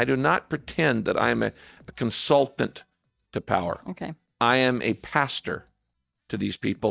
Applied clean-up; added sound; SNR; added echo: neural mask model DeepFilterNet 3.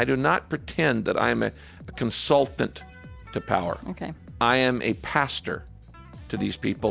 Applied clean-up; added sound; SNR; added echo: none; Bass guitar; 19 dB; none.